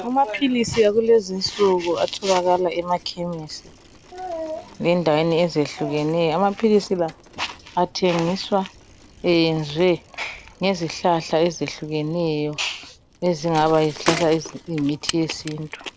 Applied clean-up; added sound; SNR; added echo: none; Bicycle; 18 dB; none.